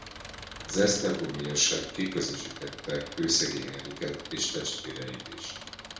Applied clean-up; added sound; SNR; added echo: none; Engine; 12 dB; reverberation time 0.6 s.